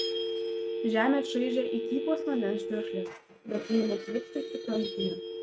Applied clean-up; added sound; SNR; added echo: neural mask model RNNoise.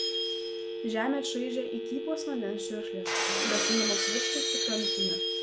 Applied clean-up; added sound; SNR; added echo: none; Telephone + Shatter; -4 dB; none.